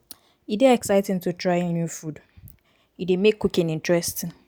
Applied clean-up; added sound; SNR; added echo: none; none; none; none.